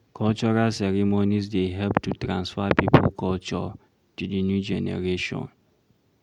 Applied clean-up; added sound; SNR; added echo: none; none; none; none.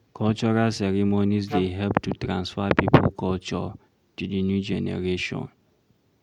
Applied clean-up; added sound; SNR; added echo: none; Wind instrument, woodwind instrument; 9 dB; none.